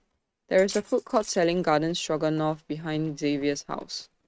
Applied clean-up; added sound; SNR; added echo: neural mask model RNNoise.